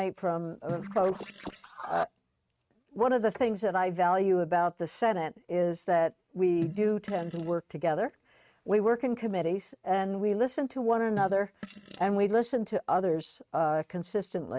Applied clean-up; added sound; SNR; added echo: neural mask model RNNoise.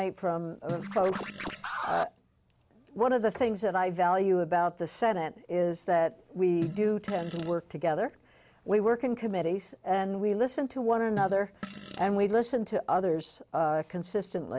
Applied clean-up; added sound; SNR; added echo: none; Scratching (performance technique) + Fart; 11 dB; none.